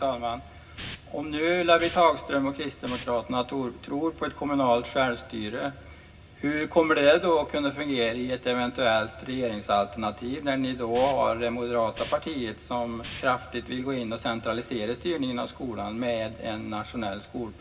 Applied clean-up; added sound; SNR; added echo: none; Hiss; 12 dB; reverberation time 0.4 s.